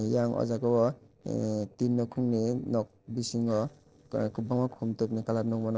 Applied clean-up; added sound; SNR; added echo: neural separator model SepFormer DNS4.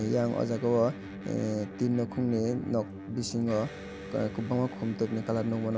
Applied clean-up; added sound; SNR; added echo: none; Electric guitar; 12 dB; none.